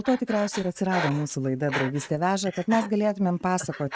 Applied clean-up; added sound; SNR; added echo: neural mask model RNNoise.